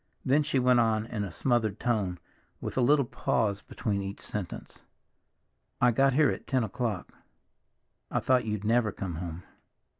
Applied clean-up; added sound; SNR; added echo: none; none; none; none.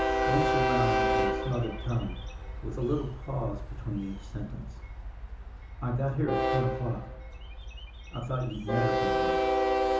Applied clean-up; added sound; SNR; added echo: none; Train; -3 dB; reverberation time 0.6 s.